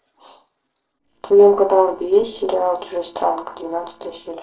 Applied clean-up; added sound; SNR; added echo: neural separator model SepFormer DNS4.